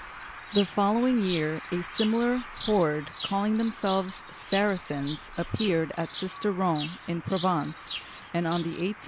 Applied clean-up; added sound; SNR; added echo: none; Bird vocalization, bird call, bird song; 12 dB; none.